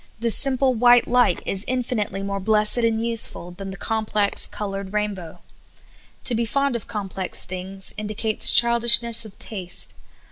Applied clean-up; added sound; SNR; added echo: none; none; none; none.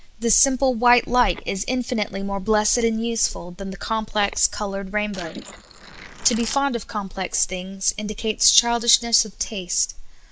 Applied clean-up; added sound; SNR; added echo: neural mask model Resemble Enhance denoiser.